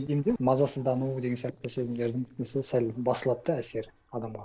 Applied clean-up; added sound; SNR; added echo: neural separator model SepFormer DNS4.